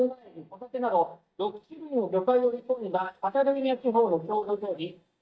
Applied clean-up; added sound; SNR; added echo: neural mask model DeepFilterNet 3.